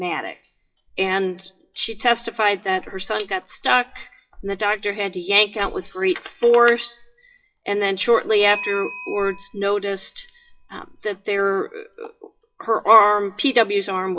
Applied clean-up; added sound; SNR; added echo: classical method WPE with log-MMSE.